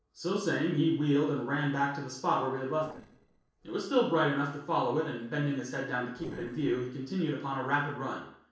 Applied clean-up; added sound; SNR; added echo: neural separator model SepFormer DNS4.